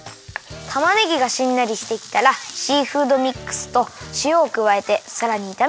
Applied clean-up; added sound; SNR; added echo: none; none; none; none.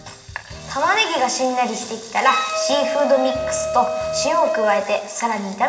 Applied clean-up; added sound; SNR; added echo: none; Wind instrument, woodwind instrument; 4 dB; reverberation time 1.7 s.